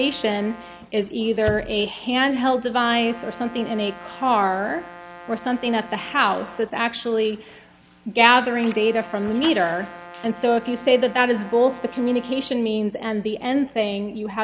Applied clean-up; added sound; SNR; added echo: none; Brass instrument; 20 dB; none.